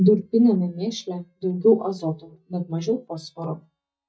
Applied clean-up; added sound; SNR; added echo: neural mask model DeepFilterNet 3.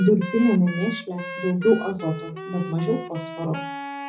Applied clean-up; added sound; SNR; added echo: none; Wind instrument, woodwind instrument; 11 dB; reverberation time 0.4 s.